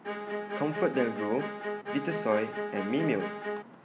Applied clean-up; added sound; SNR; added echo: none; Bowed string instrument; 4 dB; none.